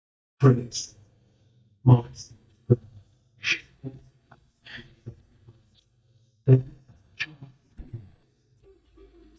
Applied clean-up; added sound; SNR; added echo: neural mask model DeepFilterNet 3.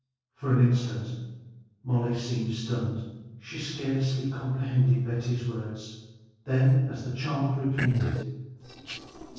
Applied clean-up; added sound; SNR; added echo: neural separator model SepFormer DNS4.